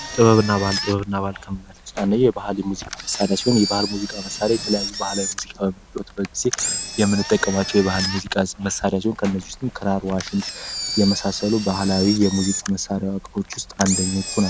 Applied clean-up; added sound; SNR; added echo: none; Engine; 8 dB; none.